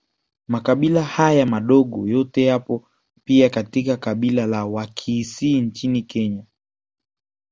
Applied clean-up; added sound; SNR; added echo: none; none; none; none.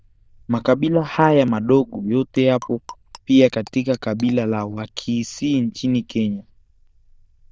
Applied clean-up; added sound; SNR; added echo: neural diffusion model UNIVERSE++.